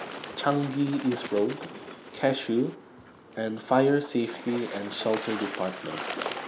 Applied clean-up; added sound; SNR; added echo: none; Water / Bird; 11 dB; none.